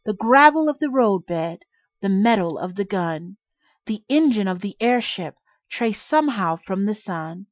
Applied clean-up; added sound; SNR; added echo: classical method Wiener filter.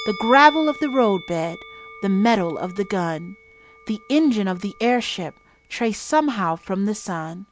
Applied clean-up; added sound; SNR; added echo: none; Musical instrument; 19 dB; none.